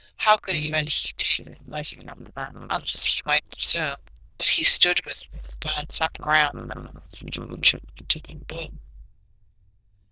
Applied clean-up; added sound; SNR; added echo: neural diffusion model UNIVERSE++.